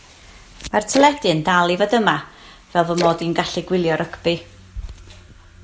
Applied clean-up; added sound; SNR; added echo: none; Splash, splatter; 12 dB; none.